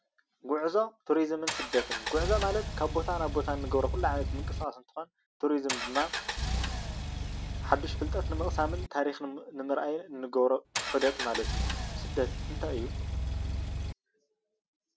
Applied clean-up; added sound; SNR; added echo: none; Engine; 1 dB; none.